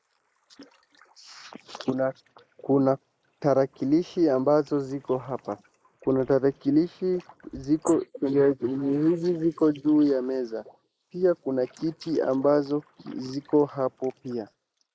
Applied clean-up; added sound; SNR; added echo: neural mask model Resemble Enhance denoiser.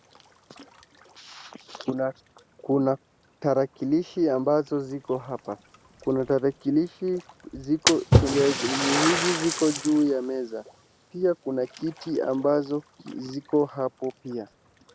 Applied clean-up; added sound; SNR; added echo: none; Splash, splatter; 5 dB; none.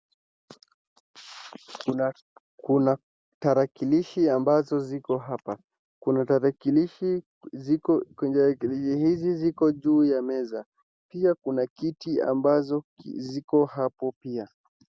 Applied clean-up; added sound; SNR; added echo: none; none; none; none.